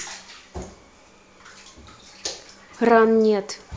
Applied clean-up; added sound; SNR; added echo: none; none; none; none.